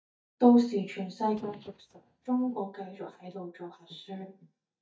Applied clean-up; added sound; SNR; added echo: neural mask model DeepFilterNet 3.